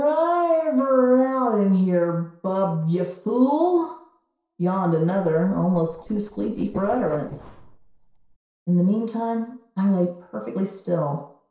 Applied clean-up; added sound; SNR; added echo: neural separator model SepFormer DNS4.